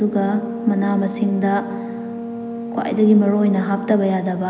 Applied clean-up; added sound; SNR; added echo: none; Brass instrument; 10 dB; none.